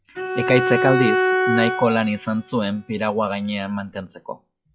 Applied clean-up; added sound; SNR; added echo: classical method log-MMSE.